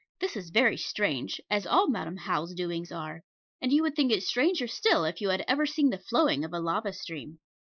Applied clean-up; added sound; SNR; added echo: neural mask model Resemble Enhance denoiser.